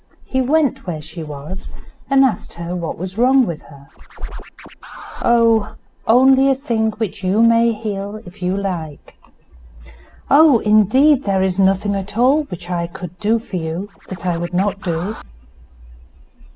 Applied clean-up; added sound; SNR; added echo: none; Scratching (performance technique); 17 dB; none.